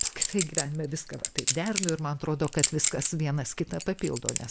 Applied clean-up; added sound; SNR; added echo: none; Chink, clink; 1 dB; none.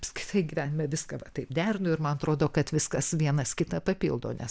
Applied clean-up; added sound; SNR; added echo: none; none; none; none.